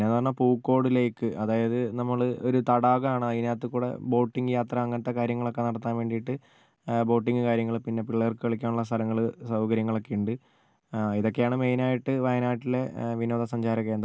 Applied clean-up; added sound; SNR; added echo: none; none; none; none.